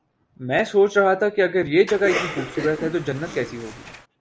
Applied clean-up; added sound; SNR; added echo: none; Cough; 9 dB; none.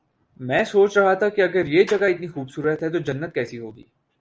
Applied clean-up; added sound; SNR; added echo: none; none; none; none.